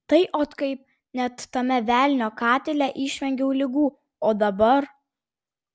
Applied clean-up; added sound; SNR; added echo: none; none; none; none.